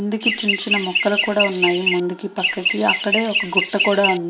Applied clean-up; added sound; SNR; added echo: none; Chirp, tweet; 0 dB; reverberation time 0.5 s.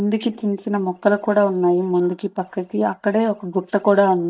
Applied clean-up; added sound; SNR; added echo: neural mask model DeepFilterNet 3.